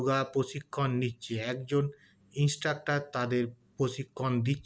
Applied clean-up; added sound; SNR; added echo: none; none; none; none.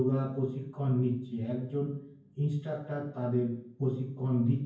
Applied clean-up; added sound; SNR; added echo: none; none; none; reverberation time 0.9 s.